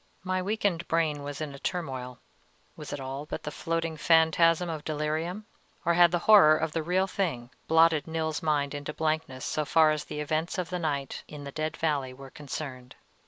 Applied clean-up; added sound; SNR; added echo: none; none; none; none.